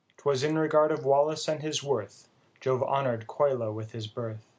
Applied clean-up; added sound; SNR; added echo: none; none; none; none.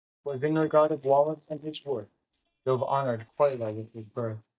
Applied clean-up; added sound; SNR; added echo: neural mask model DeepFilterNet 3.